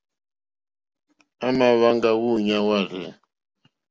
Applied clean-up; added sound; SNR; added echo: none; none; none; none.